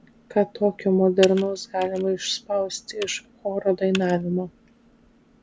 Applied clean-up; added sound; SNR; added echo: none; Computer keyboard; 18 dB; none.